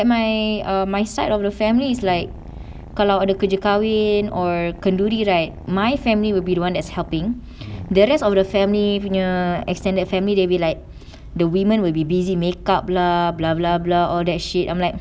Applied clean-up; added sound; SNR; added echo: none; Purr; 20 dB; none.